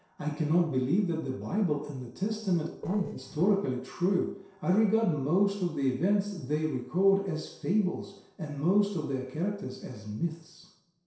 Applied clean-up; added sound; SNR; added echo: neural separator model SepFormer DNS4.